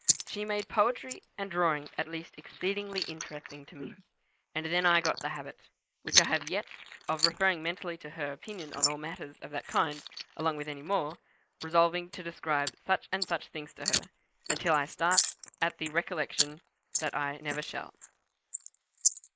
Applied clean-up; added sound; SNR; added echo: neural mask model Resemble Enhance denoiser.